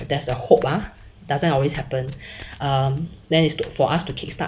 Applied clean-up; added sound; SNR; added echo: none; Domestic sounds, home sounds; 20 dB; none.